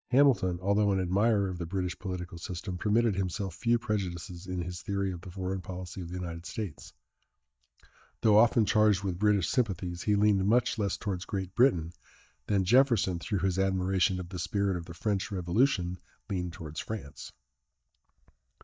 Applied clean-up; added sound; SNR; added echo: neural mask model DeepFilterNet 3.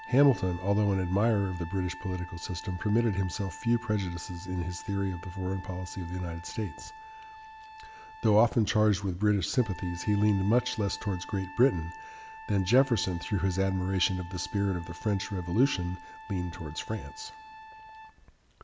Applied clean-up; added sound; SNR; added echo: none; Trumpet; 16 dB; none.